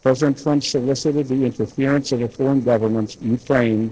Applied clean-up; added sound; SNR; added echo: neural separator model SepFormer DNS4.